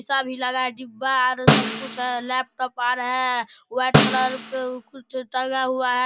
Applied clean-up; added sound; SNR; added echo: none; Snare drum; -1 dB; none.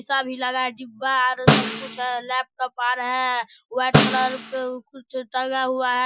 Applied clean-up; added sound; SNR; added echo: classical method Wiener filter.